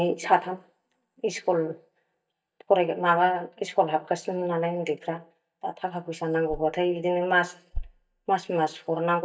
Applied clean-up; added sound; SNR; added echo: neural mask model DeepFilterNet 3.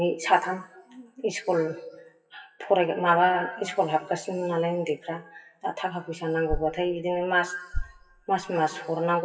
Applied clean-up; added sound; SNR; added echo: classical method WPE with log-MMSE.